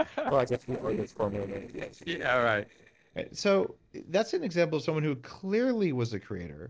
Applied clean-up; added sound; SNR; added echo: neural separator model SepFormer DNS4.